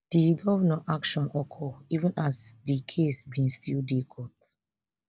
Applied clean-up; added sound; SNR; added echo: none; none; none; none.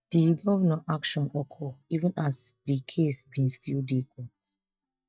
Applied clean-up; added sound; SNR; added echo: neural mask model DeepFilterNet 3.